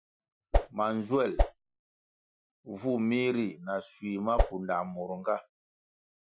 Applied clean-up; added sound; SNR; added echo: classical method Wiener filter.